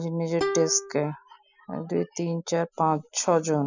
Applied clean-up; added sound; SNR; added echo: classical method spectral subtraction.